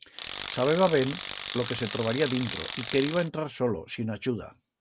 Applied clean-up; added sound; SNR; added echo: none; Tools; 5 dB; none.